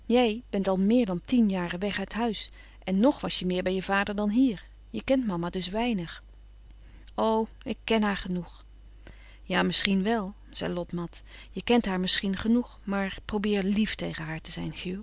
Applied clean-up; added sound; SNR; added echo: none; none; none; none.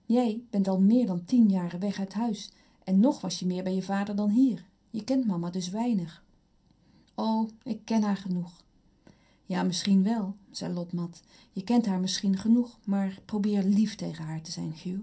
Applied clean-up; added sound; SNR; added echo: none; none; none; reverberation time 0.3 s.